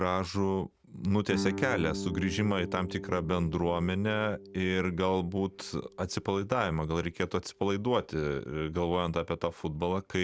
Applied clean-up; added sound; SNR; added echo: none; Guitar; 12 dB; none.